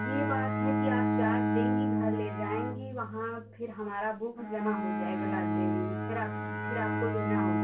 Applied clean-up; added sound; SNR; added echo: none; Bowed string instrument; -5 dB; reverberation time 0.2 s.